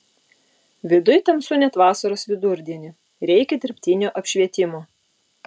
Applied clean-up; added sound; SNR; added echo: none; none; none; none.